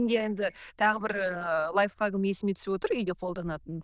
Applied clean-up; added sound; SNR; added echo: neural diffusion model UNIVERSE++.